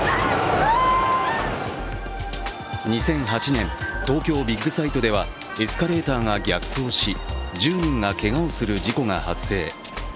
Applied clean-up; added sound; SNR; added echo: none; Clapping; 18 dB; none.